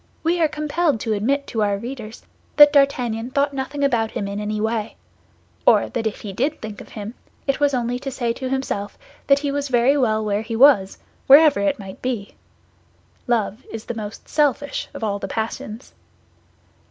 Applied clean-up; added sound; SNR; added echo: none; none; none; none.